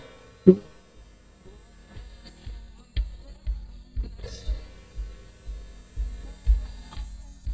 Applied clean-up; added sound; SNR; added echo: neural mask model DeepFilterNet 3.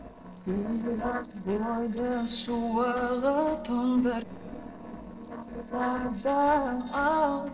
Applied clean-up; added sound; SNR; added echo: neural separator model SepFormer DNS4.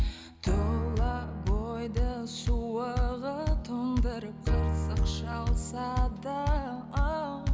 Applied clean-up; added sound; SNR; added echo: none; none; none; none.